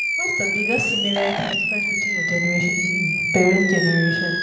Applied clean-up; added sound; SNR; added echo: none; Animal; -1 dB; reverberation time 1.2 s.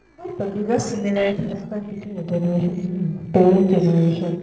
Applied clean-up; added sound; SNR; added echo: neural separator model SepFormer DNS4.